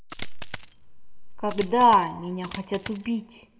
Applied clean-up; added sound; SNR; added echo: none; Coin (dropping); 16 dB; reverberation time 0.7 s.